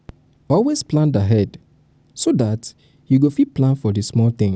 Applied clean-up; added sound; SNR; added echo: none; none; none; none.